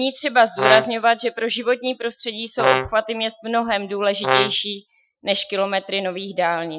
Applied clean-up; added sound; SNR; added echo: classical method Wiener filter.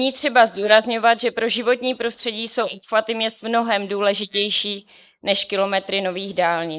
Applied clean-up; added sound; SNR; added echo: neural mask model Resemble Enhance denoiser.